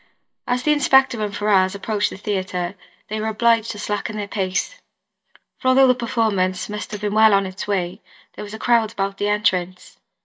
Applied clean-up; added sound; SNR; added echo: neural mask model DeepFilterNet 3.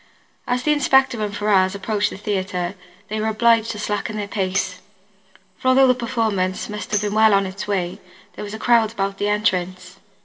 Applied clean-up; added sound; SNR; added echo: none; Tambourine; 12 dB; reverberation time 0.3 s.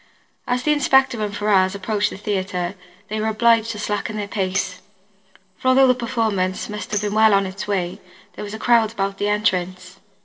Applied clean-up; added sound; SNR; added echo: neural separator model SepFormer DNS4.